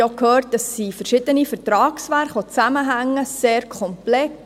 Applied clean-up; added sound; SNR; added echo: none; none; none; none.